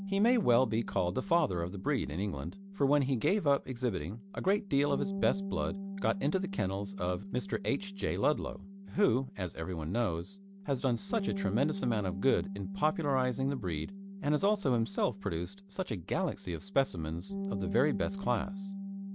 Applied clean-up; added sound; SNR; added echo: none; Bass guitar; 9 dB; none.